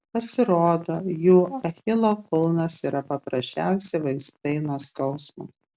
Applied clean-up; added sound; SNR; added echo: none; none; none; none.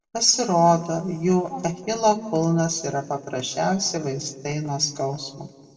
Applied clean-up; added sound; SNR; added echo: none; none; none; reverberation time 1.3 s.